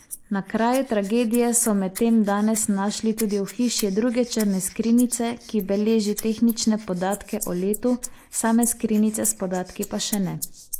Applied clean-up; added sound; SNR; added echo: neural mask model Resemble Enhance denoiser.